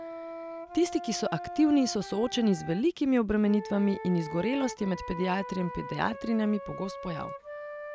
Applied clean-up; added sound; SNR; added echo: none; Wind instrument, woodwind instrument; 11 dB; none.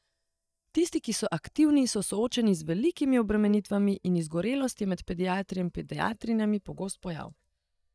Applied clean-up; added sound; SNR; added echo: neural mask model DeepFilterNet 3.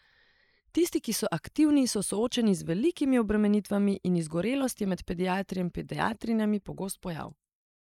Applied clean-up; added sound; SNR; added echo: neural mask model Resemble Enhance denoiser.